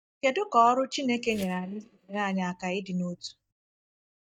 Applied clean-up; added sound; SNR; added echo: neural mask model DeepFilterNet 3.